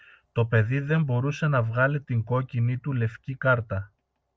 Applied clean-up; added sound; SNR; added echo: none; none; none; none.